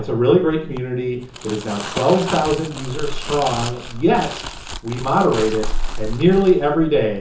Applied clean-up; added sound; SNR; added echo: none; Crumpling, crinkling; 7 dB; reverberation time 0.6 s.